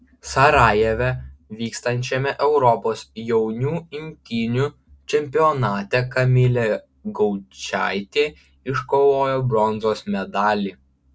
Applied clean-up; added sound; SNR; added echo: none; none; none; none.